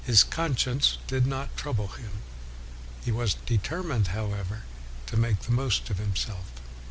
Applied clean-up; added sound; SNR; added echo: none; none; none; none.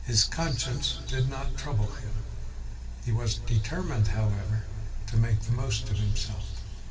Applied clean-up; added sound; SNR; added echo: none; none; none; reverberation time 2.8 s.